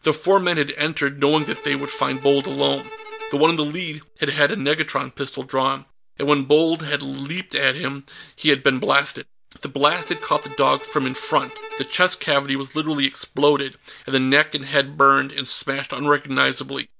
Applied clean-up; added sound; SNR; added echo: none; Bowed string instrument; 17 dB; none.